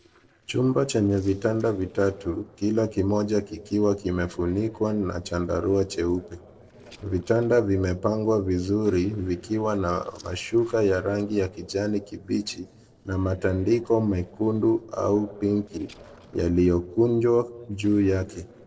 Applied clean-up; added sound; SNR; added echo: neural separator model SepFormer DNS4.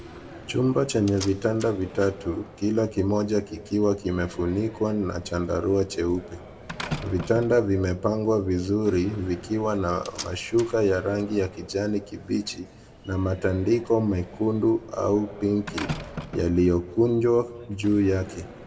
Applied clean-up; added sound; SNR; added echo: none; Slam; 16 dB; reverberation time 0.8 s.